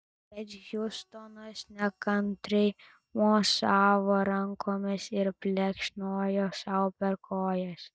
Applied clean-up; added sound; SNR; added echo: none; none; none; none.